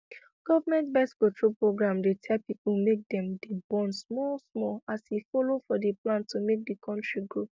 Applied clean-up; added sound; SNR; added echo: none; none; none; none.